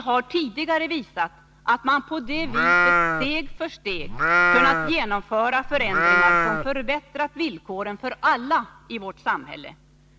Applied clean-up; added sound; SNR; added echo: none; Livestock, farm animals, working animals; -5 dB; none.